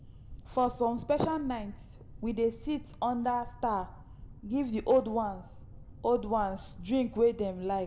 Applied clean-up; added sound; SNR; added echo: none; Boat, Water vehicle; 15 dB; reverberation time 0.6 s.